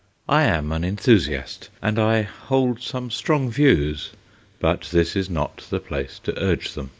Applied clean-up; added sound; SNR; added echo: none; none; none; none.